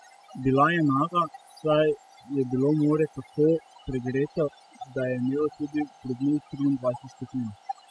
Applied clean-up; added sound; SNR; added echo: classical method spectral subtraction.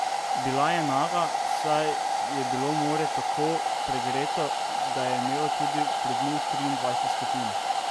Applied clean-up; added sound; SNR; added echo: none; Domestic sounds, home sounds; -4 dB; none.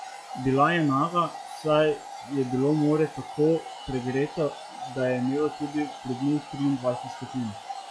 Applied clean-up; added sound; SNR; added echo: classical method log-MMSE.